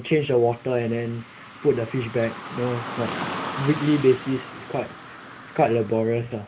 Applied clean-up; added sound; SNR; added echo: none; Car passing by / Traffic noise, roadway noise; 12 dB; none.